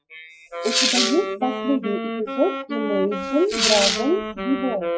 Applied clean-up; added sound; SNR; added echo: classical method Wiener filter.